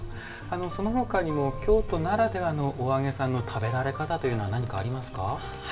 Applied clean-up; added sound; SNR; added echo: none; Animal; 11 dB; reverberation time 1.4 s.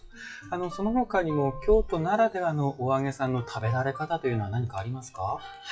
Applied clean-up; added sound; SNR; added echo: classical method WPE with log-MMSE.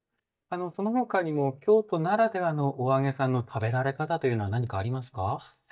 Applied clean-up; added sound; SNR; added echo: neural mask model DeepFilterNet 3.